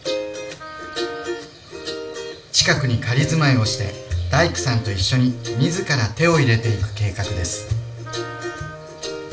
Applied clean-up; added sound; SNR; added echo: none; Wind instrument, woodwind instrument; 16 dB; reverberation time 0.4 s.